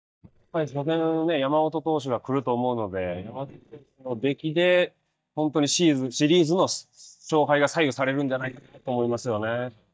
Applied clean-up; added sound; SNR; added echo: neural mask model DeepFilterNet 3.